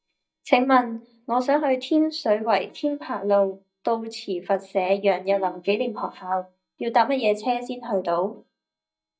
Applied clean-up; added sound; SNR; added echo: neural mask model DeepFilterNet 3.